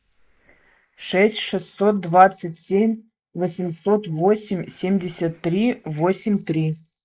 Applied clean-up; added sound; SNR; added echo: neural mask model Resemble Enhance denoiser.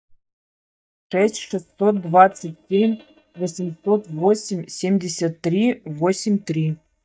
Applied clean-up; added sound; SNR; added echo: neural mask model DeepFilterNet 3.